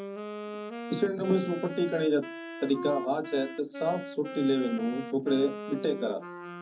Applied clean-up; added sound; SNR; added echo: none; Wind instrument, woodwind instrument; 9 dB; reverberation time 0.3 s.